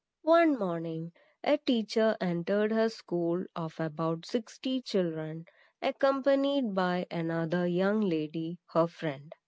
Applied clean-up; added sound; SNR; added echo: none; none; none; none.